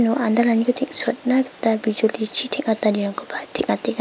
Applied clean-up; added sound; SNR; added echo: none; none; none; none.